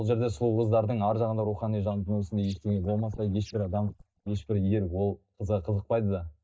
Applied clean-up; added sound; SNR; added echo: neural mask model DeepFilterNet 3.